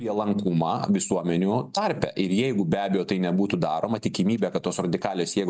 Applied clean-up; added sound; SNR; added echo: none; none; none; none.